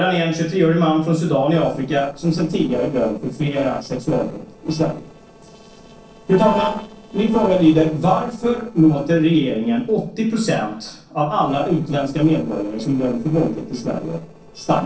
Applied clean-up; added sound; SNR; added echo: neural separator model SepFormer DNS4.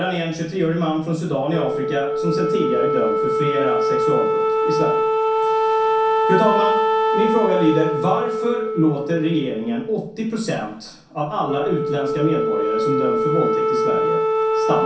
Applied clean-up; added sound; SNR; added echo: none; Wind instrument, woodwind instrument; -2 dB; reverberation time 0.6 s.